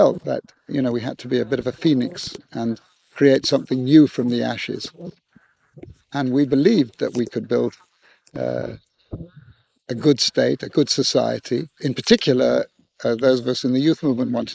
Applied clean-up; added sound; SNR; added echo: neural mask model Resemble Enhance denoiser.